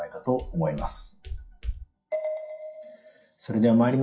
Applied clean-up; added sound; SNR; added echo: classical method WPE with log-MMSE.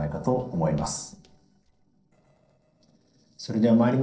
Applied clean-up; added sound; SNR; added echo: neural separator model SepFormer DNS4.